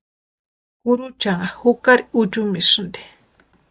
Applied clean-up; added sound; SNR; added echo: none; none; none; none.